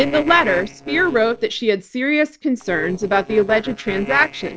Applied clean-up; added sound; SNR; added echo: neural separator model SepFormer DNS4.